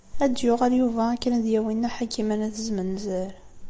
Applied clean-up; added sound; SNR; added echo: none; none; none; none.